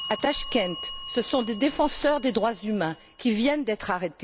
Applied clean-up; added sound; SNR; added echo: none; Bell; 14 dB; none.